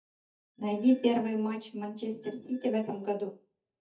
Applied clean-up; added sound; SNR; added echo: neural mask model DeepFilterNet 3.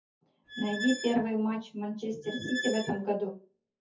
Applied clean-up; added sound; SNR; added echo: classical method WPE with log-MMSE.